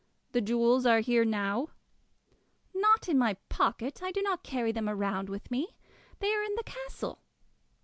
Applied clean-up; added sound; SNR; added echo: none; none; none; none.